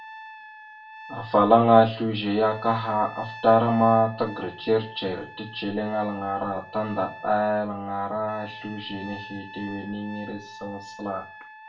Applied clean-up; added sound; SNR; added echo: none; Trumpet; 18 dB; reverberation time 0.3 s.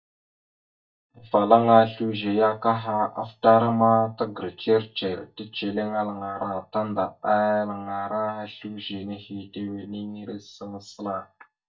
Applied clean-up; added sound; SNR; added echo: neural mask model DeepFilterNet 3.